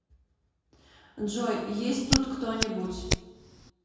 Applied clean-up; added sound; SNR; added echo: none; Hands; 0 dB; reverberation time 1.2 s.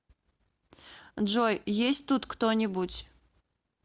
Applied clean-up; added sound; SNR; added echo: none; none; none; none.